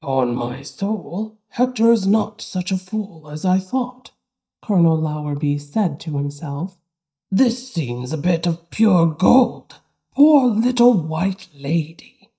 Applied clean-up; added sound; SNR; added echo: neural mask model DeepFilterNet 3.